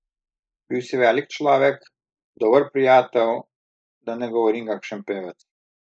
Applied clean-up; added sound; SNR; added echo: neural mask model Resemble Enhance denoiser.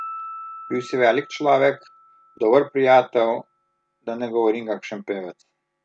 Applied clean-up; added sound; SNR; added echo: none; Piano; 19 dB; none.